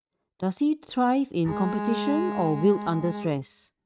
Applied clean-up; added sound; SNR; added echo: neural mask model RNNoise.